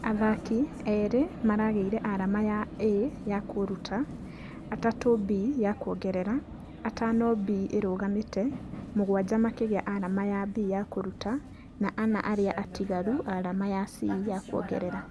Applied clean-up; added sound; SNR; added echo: none; Vehicle; 13 dB; none.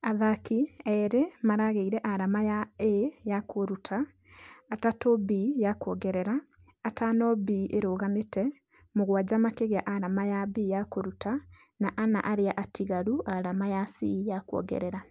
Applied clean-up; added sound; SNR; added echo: none; none; none; none.